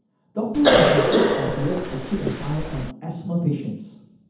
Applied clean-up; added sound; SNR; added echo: none; Cough; -5 dB; reverberation time 0.8 s.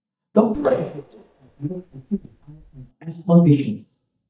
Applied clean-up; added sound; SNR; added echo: neural mask model DeepFilterNet 3.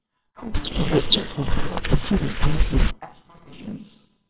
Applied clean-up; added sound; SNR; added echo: neural separator model SepFormer WHAMR!.